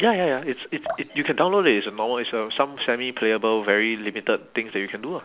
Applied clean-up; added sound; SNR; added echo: none; Drip; 15 dB; none.